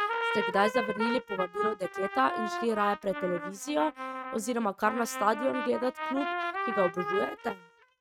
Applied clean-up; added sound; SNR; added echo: neural mask model RNNoise.